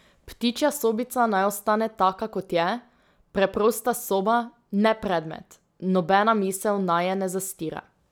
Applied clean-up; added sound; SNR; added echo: none; none; none; none.